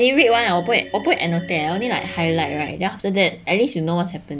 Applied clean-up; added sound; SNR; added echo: none; Organ; 15 dB; none.